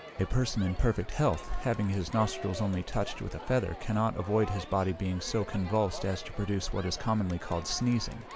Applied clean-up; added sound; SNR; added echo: none; Crowd; 14 dB; none.